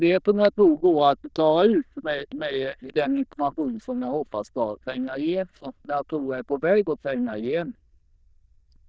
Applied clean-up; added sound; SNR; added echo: neural diffusion model UNIVERSE++.